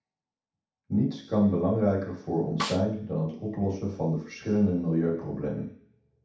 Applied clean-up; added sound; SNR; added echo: none; Snare drum; 7 dB; reverberation time 0.7 s.